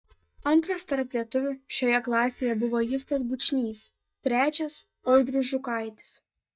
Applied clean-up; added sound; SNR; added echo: neural mask model DeepFilterNet 3.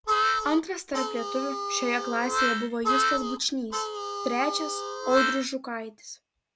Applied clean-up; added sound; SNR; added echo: none; Harmonica; -1 dB; none.